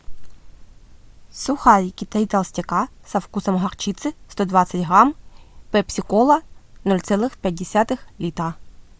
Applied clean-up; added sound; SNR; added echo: none; none; none; none.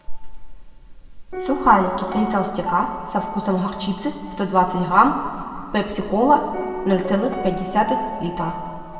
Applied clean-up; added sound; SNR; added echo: none; Piano; 10 dB; reverberation time 2.0 s.